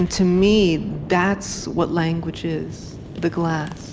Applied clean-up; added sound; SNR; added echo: none; Boom; 13 dB; none.